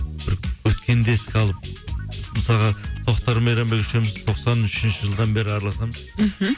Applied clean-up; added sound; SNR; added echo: none; none; none; none.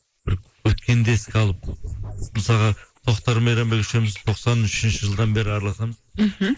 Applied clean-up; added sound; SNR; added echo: neural mask model Resemble Enhance denoiser.